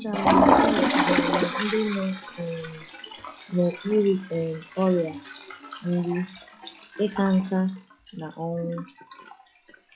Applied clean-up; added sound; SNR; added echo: classical method log-MMSE.